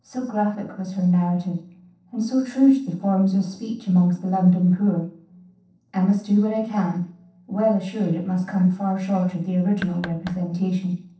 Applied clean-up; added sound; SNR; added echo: neural separator model SepFormer DNS4.